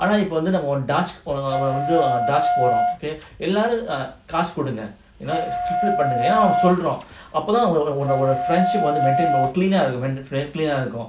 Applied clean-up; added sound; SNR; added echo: none; Wind instrument, woodwind instrument; 1 dB; none.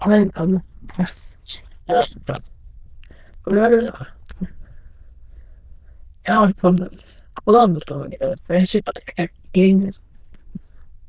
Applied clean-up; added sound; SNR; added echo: neural diffusion model UNIVERSE++.